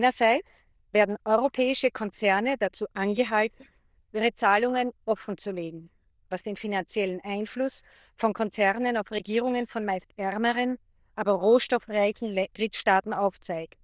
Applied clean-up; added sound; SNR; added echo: neural diffusion model UNIVERSE++.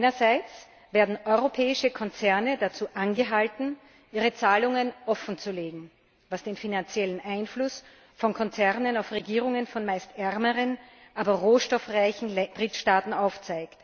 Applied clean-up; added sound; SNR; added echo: none; none; none; none.